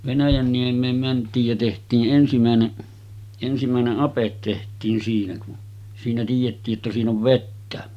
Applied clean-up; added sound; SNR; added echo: none; Bass drum; 13 dB; none.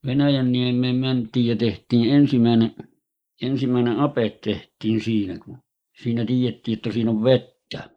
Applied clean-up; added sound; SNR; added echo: neural mask model Resemble Enhance denoiser.